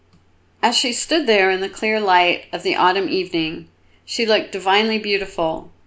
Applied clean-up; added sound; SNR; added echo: none; none; none; none.